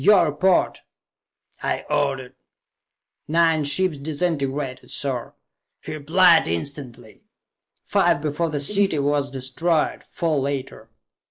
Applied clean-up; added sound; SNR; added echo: neural mask model Resemble Enhance denoiser.